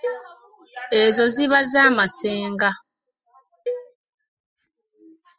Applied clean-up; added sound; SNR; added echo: classical method spectral subtraction.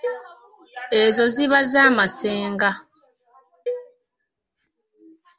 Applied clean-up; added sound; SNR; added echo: none; Cowbell; 14 dB; none.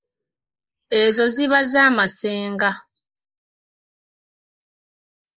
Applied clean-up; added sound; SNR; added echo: neural mask model Resemble Enhance denoiser.